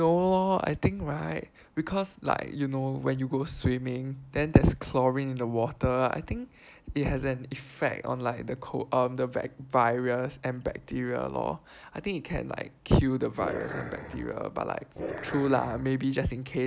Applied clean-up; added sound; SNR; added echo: none; Growling; 9 dB; none.